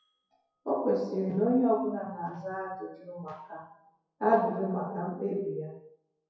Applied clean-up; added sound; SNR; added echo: classical method WPE with log-MMSE.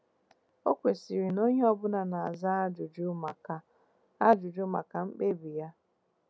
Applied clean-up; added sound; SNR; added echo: none; none; none; none.